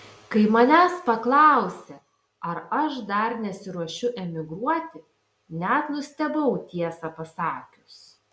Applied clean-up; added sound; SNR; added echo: none; none; none; none.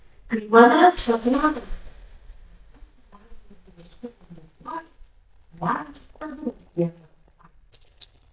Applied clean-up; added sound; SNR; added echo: neural mask model DeepFilterNet 3.